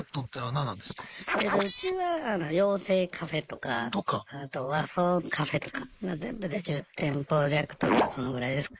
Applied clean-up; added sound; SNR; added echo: neural mask model Resemble Enhance denoiser.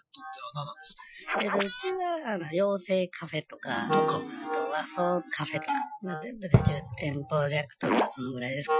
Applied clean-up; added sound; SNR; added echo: classical method Wiener filter.